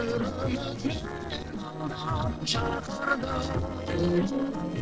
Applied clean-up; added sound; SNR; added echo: neural separator model SepFormer DNS4.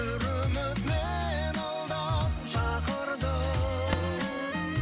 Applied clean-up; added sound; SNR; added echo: none; Tap; 5 dB; none.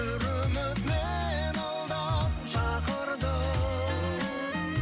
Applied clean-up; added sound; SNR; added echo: none; none; none; none.